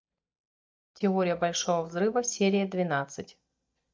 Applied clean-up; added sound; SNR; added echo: neural mask model DeepFilterNet 3.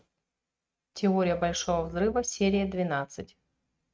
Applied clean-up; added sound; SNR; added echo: neural mask model RNNoise.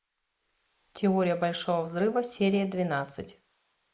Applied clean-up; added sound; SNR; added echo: neural mask model Resemble Enhance denoiser.